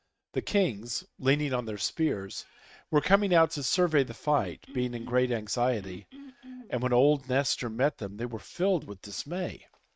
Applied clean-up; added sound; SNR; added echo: neural mask model RNNoise.